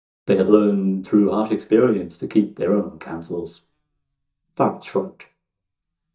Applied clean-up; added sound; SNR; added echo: neural mask model DeepFilterNet 3.